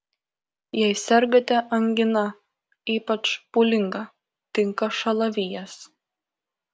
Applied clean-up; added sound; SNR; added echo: none; none; none; none.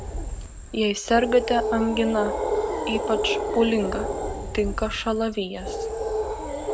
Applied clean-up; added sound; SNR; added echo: none; Animal; 3 dB; none.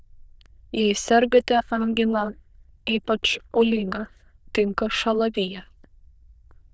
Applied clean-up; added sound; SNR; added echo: neural diffusion model UNIVERSE++.